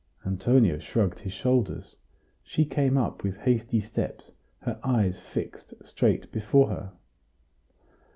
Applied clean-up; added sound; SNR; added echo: none; none; none; none.